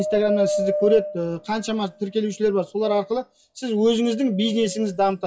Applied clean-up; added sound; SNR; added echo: classical method WPE with log-MMSE.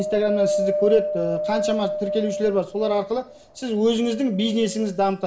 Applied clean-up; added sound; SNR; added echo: none; Wind; 4 dB; reverberation time 0.4 s.